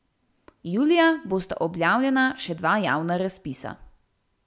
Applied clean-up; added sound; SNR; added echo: none; none; none; none.